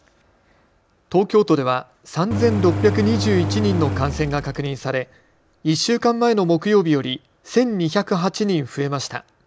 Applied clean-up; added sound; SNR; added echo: none; Engine; 4 dB; none.